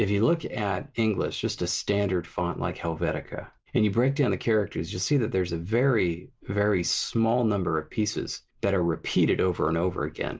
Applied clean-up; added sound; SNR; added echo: none; none; none; none.